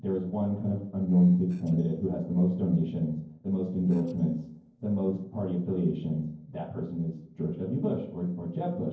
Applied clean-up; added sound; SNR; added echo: neural separator model SepFormer DNS4.